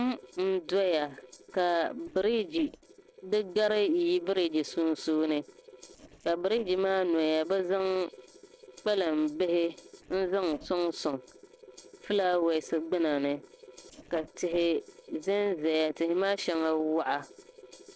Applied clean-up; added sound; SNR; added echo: neural separator model SepFormer DNS4.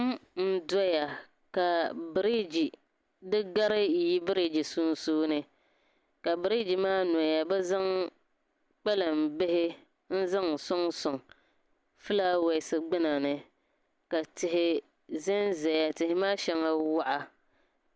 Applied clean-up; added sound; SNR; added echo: none; none; none; none.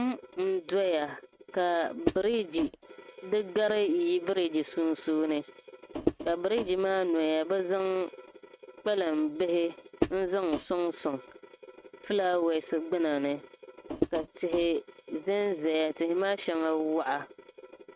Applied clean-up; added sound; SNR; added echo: neural mask model RNNoise.